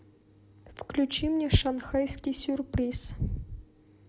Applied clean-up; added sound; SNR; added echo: none; none; none; none.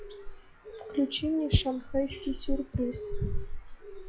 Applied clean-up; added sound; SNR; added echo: classical method log-MMSE.